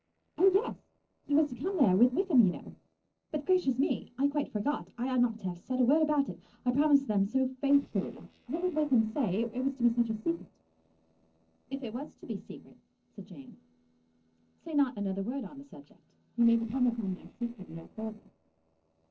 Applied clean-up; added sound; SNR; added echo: neural separator model SepFormer DNS4.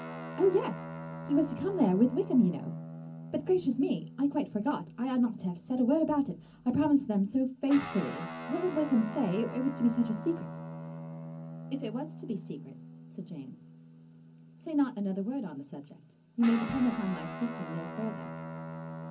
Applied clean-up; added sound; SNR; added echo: none; Guitar; 12 dB; reverberation time 0.4 s.